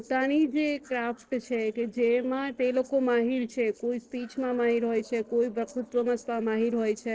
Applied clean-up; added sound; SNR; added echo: neural separator model SepFormer DNS4.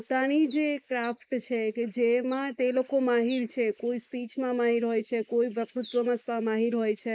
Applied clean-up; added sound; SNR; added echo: neural mask model Resemble Enhance denoiser.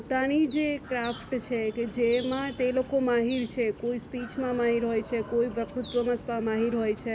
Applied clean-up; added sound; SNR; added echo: none; Bird + Breathing; 17 dB; none.